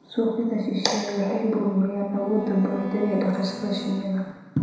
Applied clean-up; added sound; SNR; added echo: none; Bowed string instrument; 12 dB; reverberation time 1.0 s.